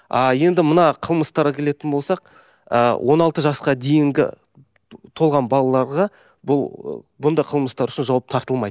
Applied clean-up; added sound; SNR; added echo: none; none; none; none.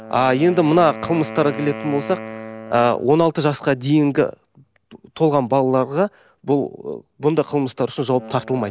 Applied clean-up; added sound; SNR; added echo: none; Wind instrument, woodwind instrument; 17 dB; none.